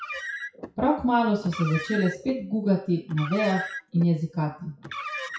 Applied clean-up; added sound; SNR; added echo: classical method WPE with log-MMSE.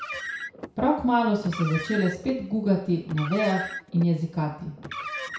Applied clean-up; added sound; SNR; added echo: none; Car; 11 dB; reverberation time 0.6 s.